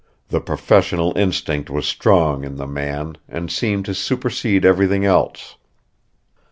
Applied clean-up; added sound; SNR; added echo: none; none; none; none.